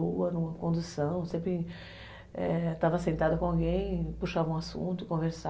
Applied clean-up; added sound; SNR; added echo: none; none; none; none.